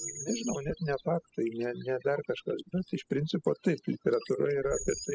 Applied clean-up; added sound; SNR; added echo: classical method spectral subtraction.